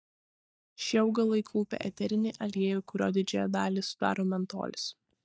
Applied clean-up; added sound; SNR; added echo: neural mask model DeepFilterNet 3.